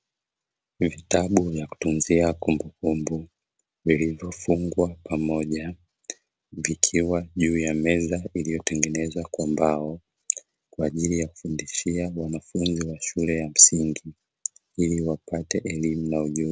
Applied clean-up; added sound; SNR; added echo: none; none; none; none.